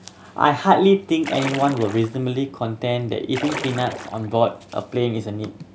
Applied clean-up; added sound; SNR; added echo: none; Splash, splatter; 11 dB; none.